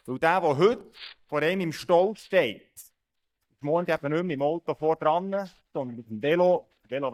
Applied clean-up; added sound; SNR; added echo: neural mask model DeepFilterNet 3.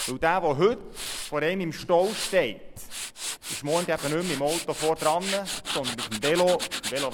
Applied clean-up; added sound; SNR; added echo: none; Tools; 8 dB; none.